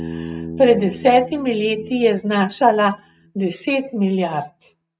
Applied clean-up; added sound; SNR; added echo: neural mask model RNNoise.